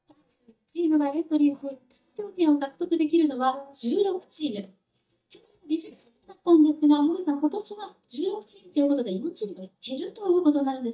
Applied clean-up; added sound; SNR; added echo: neural mask model DeepFilterNet 3.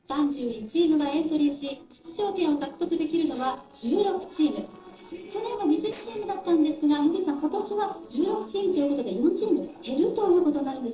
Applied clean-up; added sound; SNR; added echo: neural separator model SepFormer DNS4.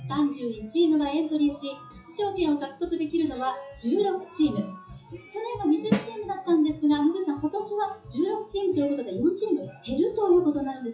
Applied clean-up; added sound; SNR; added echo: classical method WPE with log-MMSE.